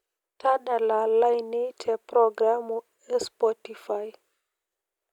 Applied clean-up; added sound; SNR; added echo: none; none; none; none.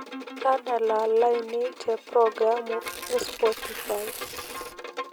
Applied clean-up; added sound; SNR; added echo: none; Tearing + Bowed string instrument; 11 dB; none.